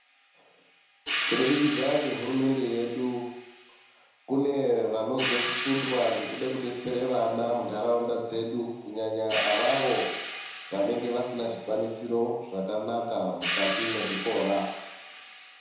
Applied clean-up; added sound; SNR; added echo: none; Hi-hat; 7 dB; reverberation time 1.0 s.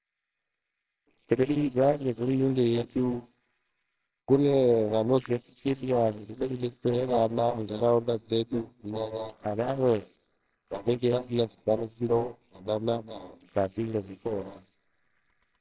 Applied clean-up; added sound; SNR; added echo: neural separator model SepFormer WHAMR!.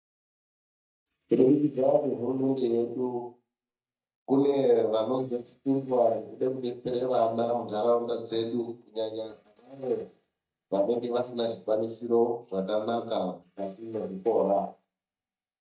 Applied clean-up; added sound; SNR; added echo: neural mask model DeepFilterNet 3.